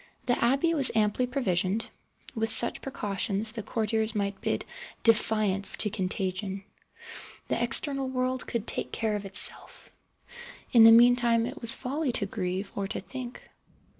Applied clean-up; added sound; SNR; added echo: none; none; none; none.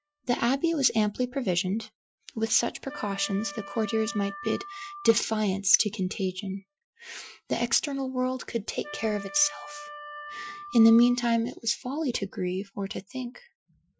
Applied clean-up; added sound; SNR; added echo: classical method Wiener filter.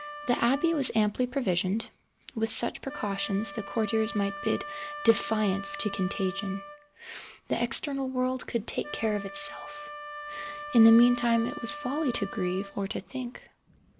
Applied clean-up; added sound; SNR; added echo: none; Wind instrument, woodwind instrument; 14 dB; none.